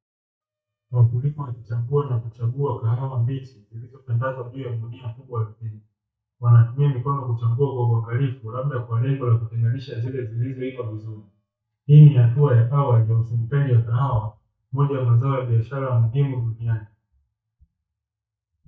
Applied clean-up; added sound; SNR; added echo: neural mask model DeepFilterNet 3.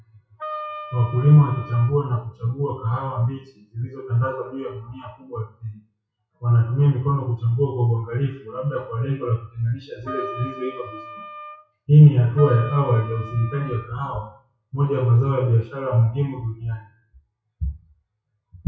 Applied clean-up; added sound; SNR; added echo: classical method WPE with log-MMSE.